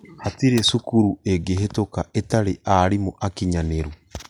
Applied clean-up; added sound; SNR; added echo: none; none; none; none.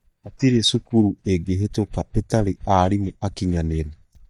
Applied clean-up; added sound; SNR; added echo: neural mask model DeepFilterNet 3.